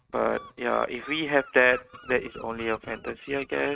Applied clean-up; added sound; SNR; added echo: neural mask model RNNoise.